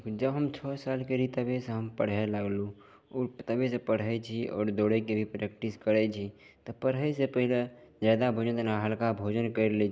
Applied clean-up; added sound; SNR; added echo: none; none; none; none.